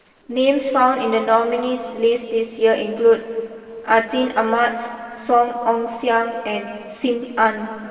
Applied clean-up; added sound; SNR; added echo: neural separator model SepFormer DNS4.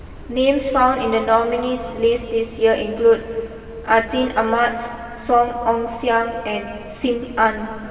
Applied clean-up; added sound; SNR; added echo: none; Subway, metro, underground; 19 dB; reverberation time 2.3 s.